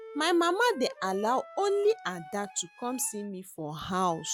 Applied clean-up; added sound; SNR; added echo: none; Wind instrument, woodwind instrument; 18 dB; none.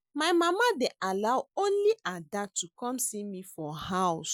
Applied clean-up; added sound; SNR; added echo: none; none; none; none.